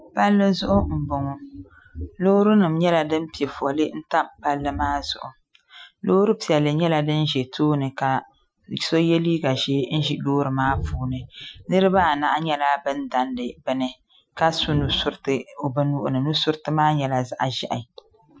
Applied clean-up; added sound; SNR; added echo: classical method Wiener filter.